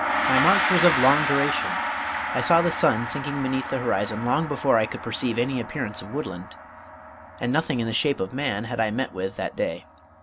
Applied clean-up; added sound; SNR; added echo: none; Gong; 4 dB; none.